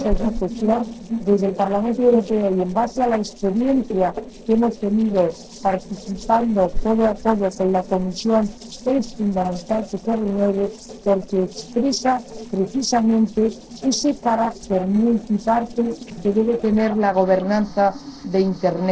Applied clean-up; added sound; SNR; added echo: neural separator model SepFormer DNS4.